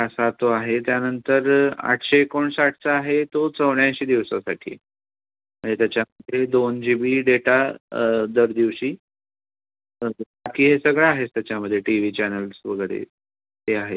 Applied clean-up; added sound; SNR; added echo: none; none; none; none.